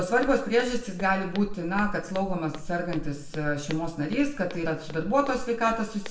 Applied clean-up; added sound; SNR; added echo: none; Walk, footsteps; 8 dB; reverberation time 0.6 s.